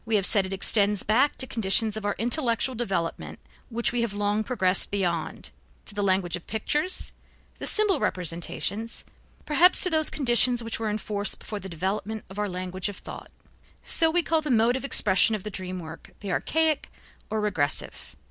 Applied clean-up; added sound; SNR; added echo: none; none; none; none.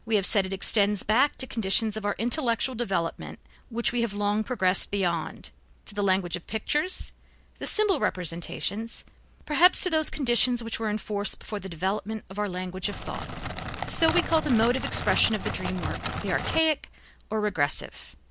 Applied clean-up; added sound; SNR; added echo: none; Crackle; 4 dB; none.